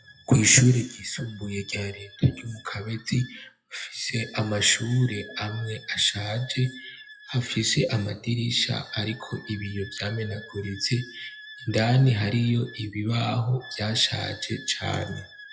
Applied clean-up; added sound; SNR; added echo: classical method WPE with log-MMSE.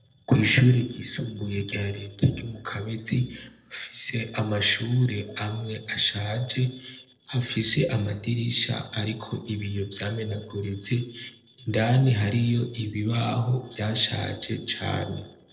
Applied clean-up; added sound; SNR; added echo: neural separator model SepFormer DNS4.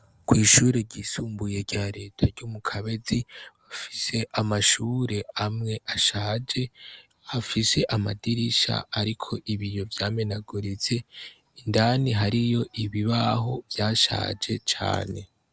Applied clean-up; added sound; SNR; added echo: none; none; none; none.